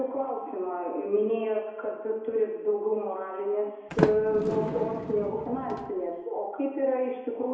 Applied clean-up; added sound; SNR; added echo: none; Sliding door; 4 dB; reverberation time 1.0 s.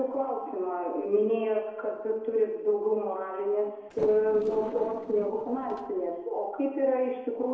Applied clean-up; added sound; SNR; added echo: neural separator model SepFormer DNS4.